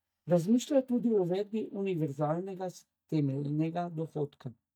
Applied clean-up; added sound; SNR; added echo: neural mask model DeepFilterNet 3.